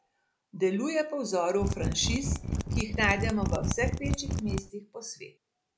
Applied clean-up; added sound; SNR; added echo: none; Mechanisms; -1 dB; none.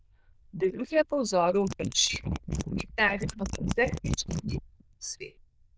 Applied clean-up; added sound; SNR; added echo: neural diffusion model UNIVERSE++.